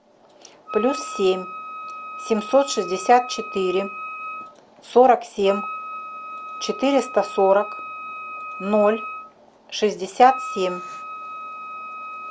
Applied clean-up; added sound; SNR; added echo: none; Wind instrument, woodwind instrument; 11 dB; none.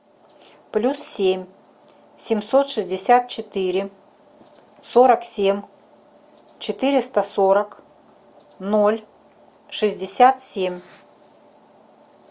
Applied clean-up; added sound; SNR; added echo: none; none; none; none.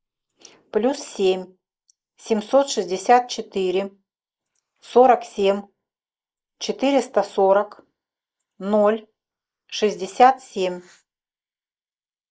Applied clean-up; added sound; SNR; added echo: neural mask model Resemble Enhance denoiser.